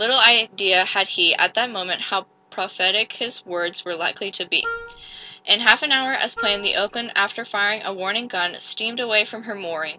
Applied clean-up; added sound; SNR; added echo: none; Wind instrument, woodwind instrument; 11 dB; none.